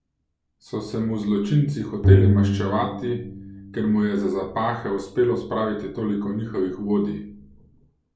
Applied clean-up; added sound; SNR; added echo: none; Bowed string instrument; -1 dB; none.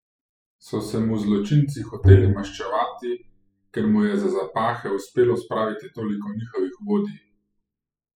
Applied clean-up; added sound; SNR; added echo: classical method spectral subtraction.